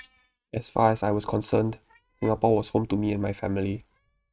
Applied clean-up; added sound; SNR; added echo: neural mask model RNNoise.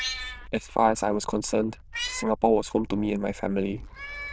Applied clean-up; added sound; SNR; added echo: neural diffusion model UNIVERSE++.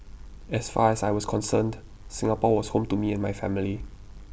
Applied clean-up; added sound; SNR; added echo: none; none; none; none.